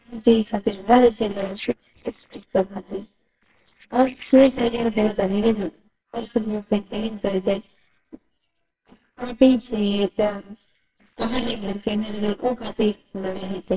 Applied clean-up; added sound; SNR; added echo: neural separator model SepFormer WHAMR!.